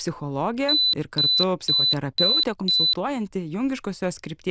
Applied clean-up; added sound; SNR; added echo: neural diffusion model UNIVERSE++.